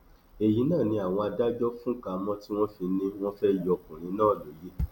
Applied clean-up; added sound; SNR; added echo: none; none; none; none.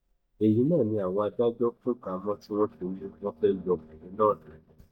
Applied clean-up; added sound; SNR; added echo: neural mask model DeepFilterNet 3.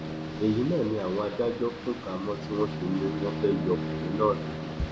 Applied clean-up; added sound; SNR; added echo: none; Bowed string instrument + Boat, Water vehicle; 5 dB; none.